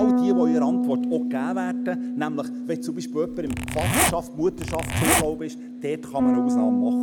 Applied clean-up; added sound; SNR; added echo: none; Zipper (clothing) + Bass guitar; -5 dB; none.